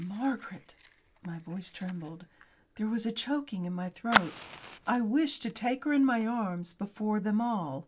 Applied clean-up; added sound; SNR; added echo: none; Fire; 7 dB; none.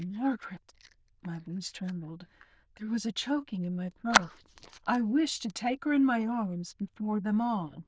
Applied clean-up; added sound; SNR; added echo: neural diffusion model UNIVERSE++.